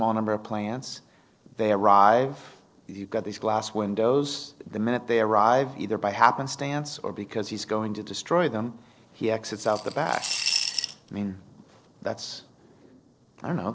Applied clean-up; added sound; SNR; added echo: neural separator model SepFormer DNS4.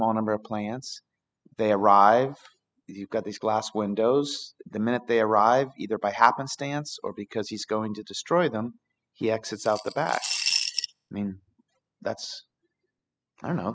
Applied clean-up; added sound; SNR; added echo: classical method spectral subtraction.